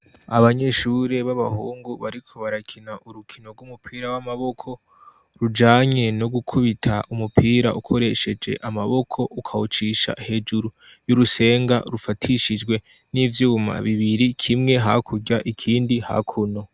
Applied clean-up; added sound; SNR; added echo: none; none; none; none.